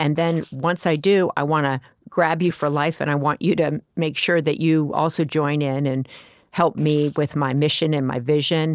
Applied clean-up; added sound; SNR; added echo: neural separator model SepFormer DNS4.